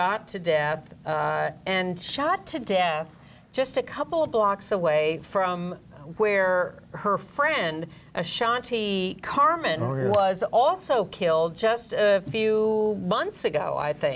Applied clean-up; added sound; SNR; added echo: none; none; none; none.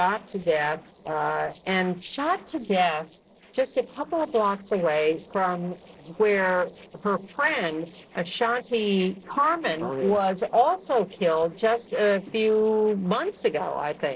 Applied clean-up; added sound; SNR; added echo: neural separator model SepFormer DNS4.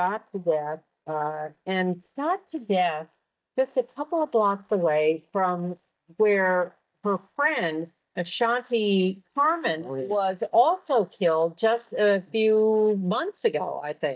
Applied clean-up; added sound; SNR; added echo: neural mask model DeepFilterNet 3.